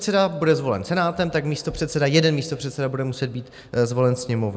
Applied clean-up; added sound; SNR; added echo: none; none; none; none.